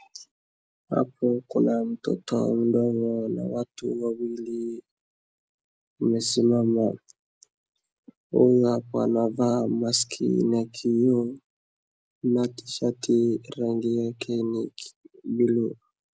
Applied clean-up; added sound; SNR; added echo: none; none; none; none.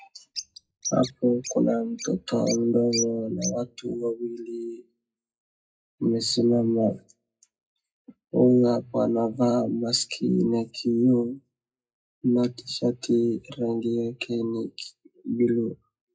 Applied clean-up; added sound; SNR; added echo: classical method WPE with log-MMSE.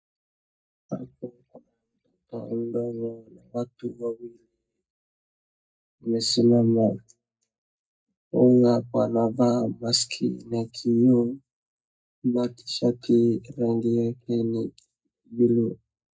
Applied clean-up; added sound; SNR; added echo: neural mask model DeepFilterNet 3.